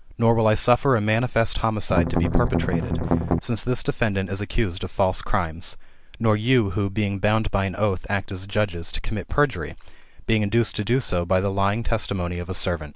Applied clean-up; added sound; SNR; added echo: none; Strum; 0 dB; none.